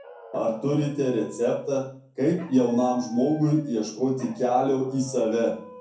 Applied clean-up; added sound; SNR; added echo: none; Dog; 19 dB; reverberation time 0.5 s.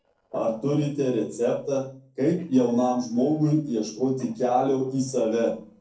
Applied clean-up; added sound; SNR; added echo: neural separator model SepFormer DNS4.